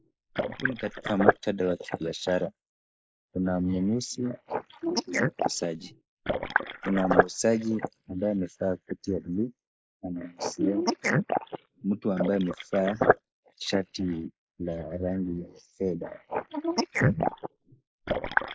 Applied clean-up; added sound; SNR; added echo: neural mask model Resemble Enhance denoiser.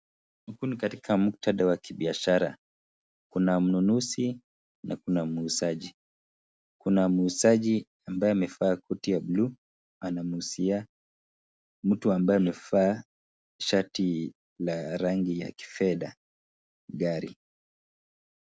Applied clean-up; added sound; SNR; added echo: none; none; none; none.